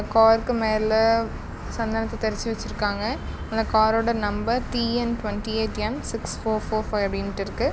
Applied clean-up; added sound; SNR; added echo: none; none; none; none.